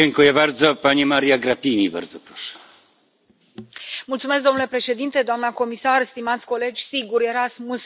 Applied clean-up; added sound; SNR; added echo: none; none; none; none.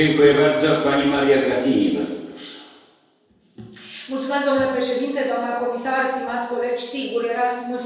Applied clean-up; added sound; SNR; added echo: none; none; none; reverberation time 1.2 s.